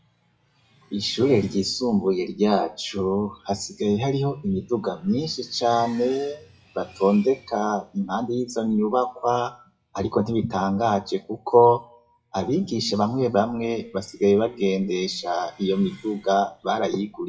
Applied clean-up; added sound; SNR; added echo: classical method WPE with log-MMSE.